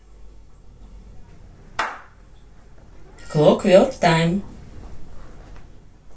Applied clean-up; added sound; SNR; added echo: none; Meow / Clapping; 15 dB; reverberation time 0.2 s.